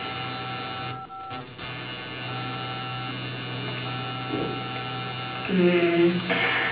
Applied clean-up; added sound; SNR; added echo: none; Telephone; 12 dB; reverberation time 0.6 s.